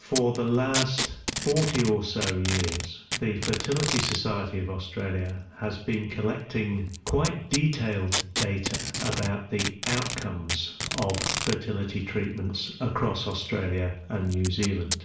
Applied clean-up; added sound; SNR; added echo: none; Packing tape, duct tape; 6 dB; reverberation time 0.6 s.